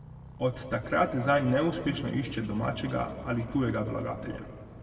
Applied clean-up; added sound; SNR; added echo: none; Motorcycle; 15 dB; reverberation time 1.7 s.